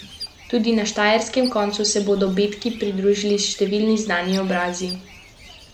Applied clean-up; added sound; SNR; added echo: none; Bird; 18 dB; none.